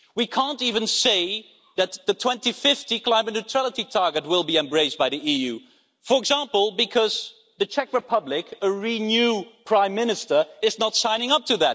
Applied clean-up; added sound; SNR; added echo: none; none; none; none.